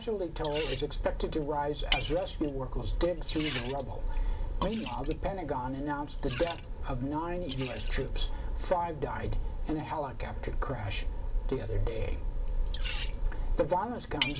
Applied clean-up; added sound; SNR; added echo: none; Liquid; 10 dB; reverberation time 0.2 s.